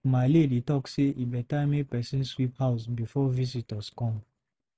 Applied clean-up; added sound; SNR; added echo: none; none; none; none.